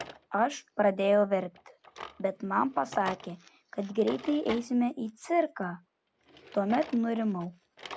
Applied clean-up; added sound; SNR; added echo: none; Drawer open or close; 17 dB; none.